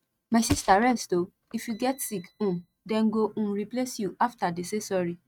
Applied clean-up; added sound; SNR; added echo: neural mask model RNNoise.